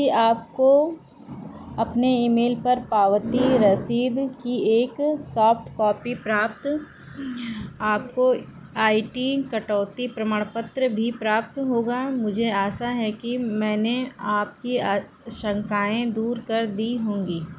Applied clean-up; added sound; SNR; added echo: none; none; none; none.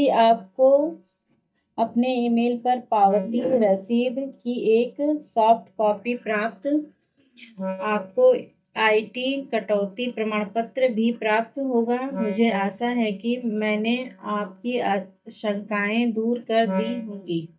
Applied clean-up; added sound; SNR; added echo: neural mask model DeepFilterNet 3.